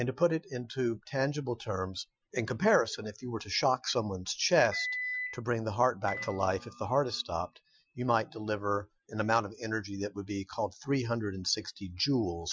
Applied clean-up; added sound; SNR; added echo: classical method Wiener filter.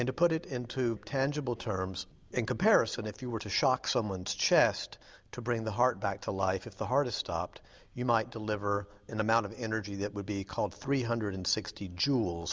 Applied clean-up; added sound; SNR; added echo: none; none; none; none.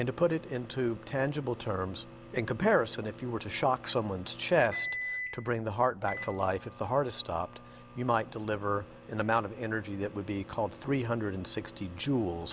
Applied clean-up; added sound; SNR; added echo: none; Microwave oven; 14 dB; none.